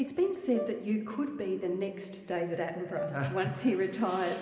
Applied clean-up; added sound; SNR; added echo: none; Brass instrument; 13 dB; reverberation time 2.1 s.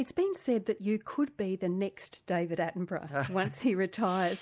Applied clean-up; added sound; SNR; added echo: none; none; none; none.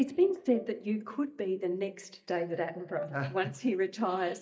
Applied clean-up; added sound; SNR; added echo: neural mask model DeepFilterNet 3.